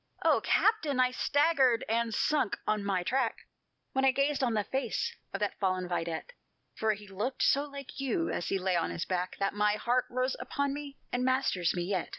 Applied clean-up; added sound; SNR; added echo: none; none; none; none.